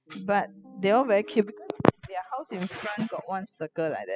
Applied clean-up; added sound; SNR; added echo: classical method spectral subtraction.